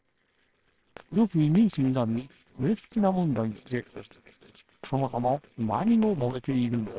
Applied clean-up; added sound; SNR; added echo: neural separator model SepFormer WHAMR!.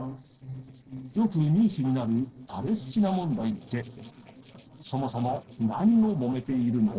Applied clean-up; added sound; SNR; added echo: neural separator model SepFormer DNS4.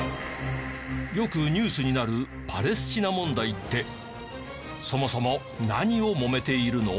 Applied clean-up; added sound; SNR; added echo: none; none; none; none.